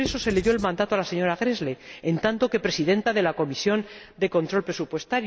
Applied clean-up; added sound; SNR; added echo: none; Writing; 10 dB; none.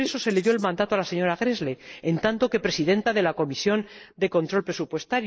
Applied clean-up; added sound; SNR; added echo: neural mask model Resemble Enhance denoiser.